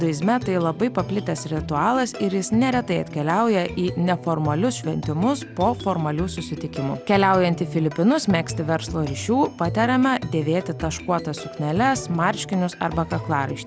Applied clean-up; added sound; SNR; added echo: none; none; none; none.